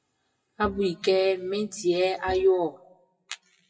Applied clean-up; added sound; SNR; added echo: classical method WPE with log-MMSE.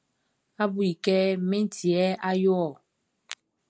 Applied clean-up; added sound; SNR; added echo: none; none; none; none.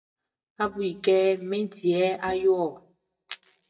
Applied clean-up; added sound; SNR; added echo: neural mask model DeepFilterNet 3.